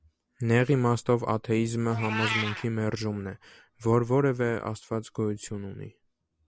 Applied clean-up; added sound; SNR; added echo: none; Meow; 13 dB; none.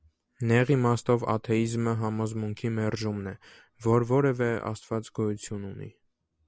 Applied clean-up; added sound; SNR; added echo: none; none; none; none.